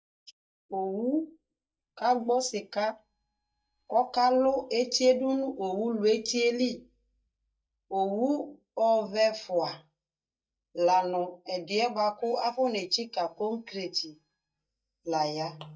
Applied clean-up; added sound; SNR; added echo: neural mask model DeepFilterNet 3.